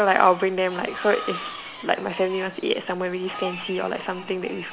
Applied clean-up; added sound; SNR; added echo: none; Screech; 14 dB; none.